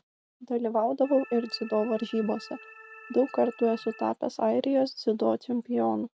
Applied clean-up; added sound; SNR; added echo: none; Organ; 20 dB; none.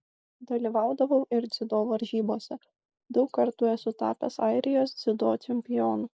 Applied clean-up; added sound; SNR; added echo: neural mask model Resemble Enhance denoiser.